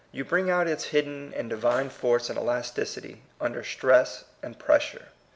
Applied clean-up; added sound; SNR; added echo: none; none; none; none.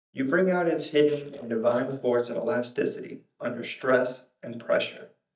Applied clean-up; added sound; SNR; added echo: neural mask model DeepFilterNet 3.